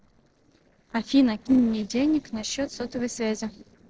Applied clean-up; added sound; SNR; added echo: neural separator model SepFormer DNS4.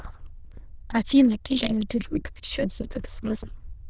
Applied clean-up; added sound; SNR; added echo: neural diffusion model UNIVERSE++.